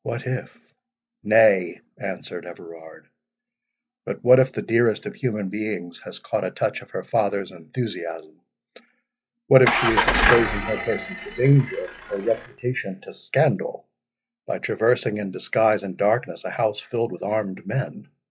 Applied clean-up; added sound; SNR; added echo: classical method log-MMSE.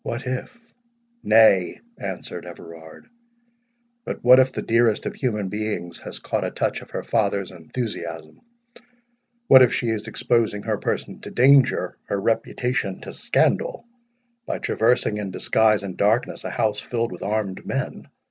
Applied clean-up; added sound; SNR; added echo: none; none; none; none.